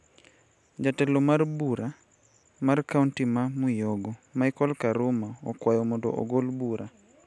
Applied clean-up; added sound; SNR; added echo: none; none; none; none.